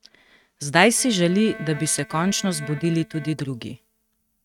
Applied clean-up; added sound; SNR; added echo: neural mask model RNNoise.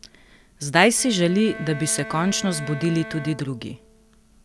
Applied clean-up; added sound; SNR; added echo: none; Bowed string instrument; 15 dB; none.